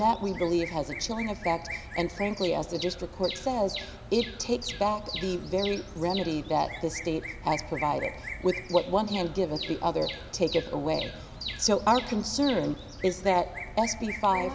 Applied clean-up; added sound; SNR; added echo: none; Bird vocalization, bird call, bird song; 10 dB; none.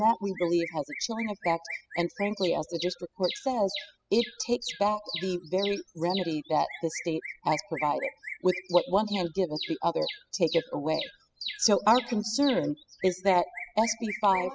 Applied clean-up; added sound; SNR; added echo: classical method spectral subtraction.